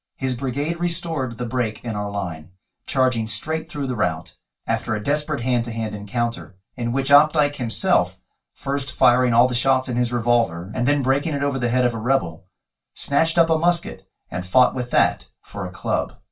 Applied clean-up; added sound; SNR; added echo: none; none; none; reverberation time 0.2 s.